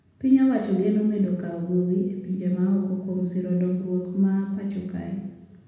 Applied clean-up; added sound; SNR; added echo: none; none; none; reverberation time 1.0 s.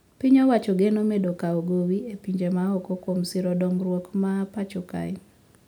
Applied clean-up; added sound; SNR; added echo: none; none; none; none.